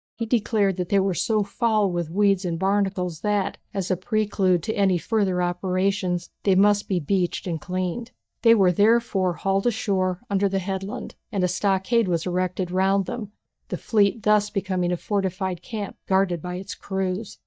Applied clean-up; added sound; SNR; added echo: neural mask model DeepFilterNet 3.